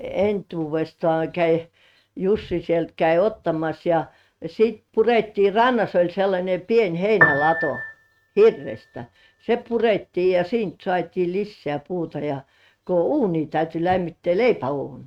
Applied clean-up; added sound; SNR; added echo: neural mask model RNNoise.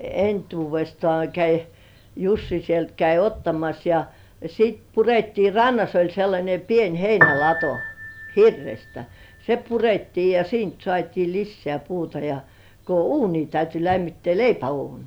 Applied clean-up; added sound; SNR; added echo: none; Piano; 11 dB; none.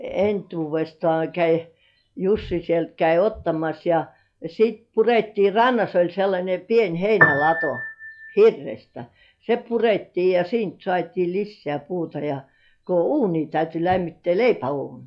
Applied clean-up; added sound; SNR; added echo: classical method log-MMSE.